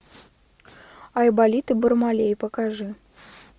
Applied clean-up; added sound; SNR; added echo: none; none; none; none.